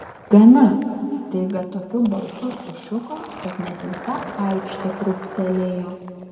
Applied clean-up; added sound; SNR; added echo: none; Fill (with liquid); 17 dB; reverberation time 2.3 s.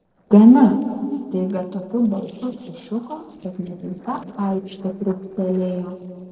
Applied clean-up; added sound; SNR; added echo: neural separator model SepFormer DNS4.